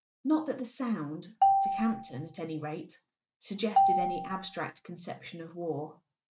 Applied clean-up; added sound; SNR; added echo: neural mask model RNNoise.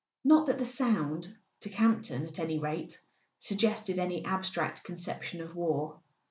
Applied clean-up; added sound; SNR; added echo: none; none; none; none.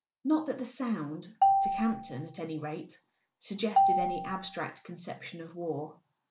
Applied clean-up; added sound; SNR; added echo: none; Marimba, xylophone; -4 dB; none.